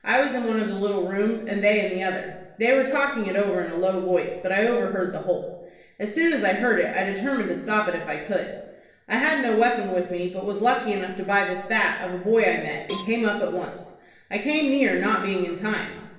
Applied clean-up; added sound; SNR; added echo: none; Cowbell; 16 dB; reverberation time 0.9 s.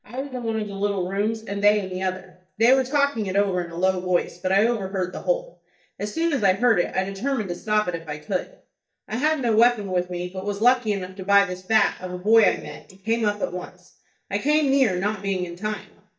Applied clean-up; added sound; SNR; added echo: neural mask model DeepFilterNet 3.